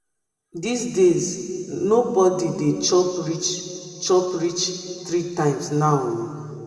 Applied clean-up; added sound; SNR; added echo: none; none; none; reverberation time 2.3 s.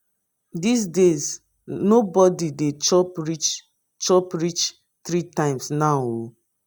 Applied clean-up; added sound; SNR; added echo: none; none; none; none.